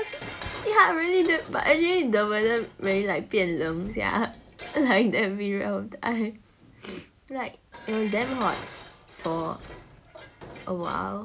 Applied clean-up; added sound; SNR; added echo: none; Dishes, pots, and pans; 16 dB; none.